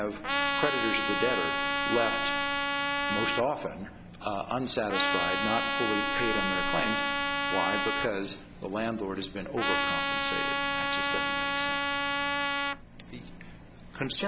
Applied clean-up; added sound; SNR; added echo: none; Trumpet; -4 dB; none.